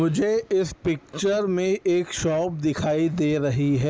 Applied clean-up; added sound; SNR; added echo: none; none; none; none.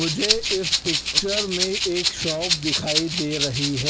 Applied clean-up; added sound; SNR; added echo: none; Rattle (instrument); -3 dB; none.